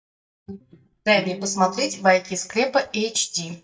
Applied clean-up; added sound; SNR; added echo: neural mask model DeepFilterNet 3.